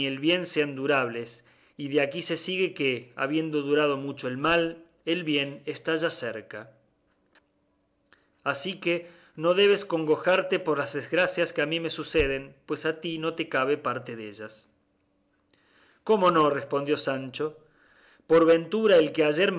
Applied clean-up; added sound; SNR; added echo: none; none; none; none.